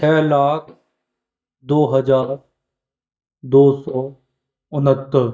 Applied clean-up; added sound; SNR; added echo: neural mask model DeepFilterNet 3.